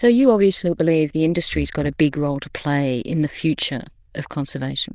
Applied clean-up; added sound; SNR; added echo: neural diffusion model UNIVERSE++.